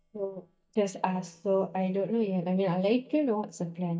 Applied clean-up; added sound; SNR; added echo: neural mask model DeepFilterNet 3.